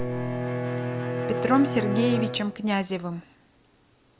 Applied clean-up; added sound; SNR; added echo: none; Bowed string instrument; 2 dB; none.